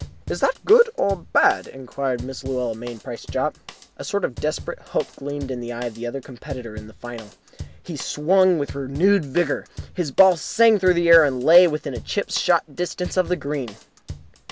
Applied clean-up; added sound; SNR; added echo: none; Drum kit; 17 dB; none.